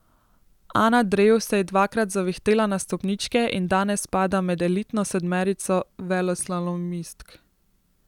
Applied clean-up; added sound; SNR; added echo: none; none; none; none.